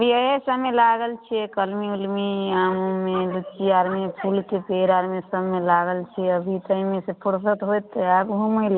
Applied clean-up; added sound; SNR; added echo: none; none; none; none.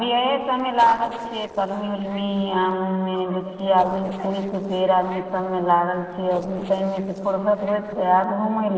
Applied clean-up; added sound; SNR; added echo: neural separator model SepFormer DNS4.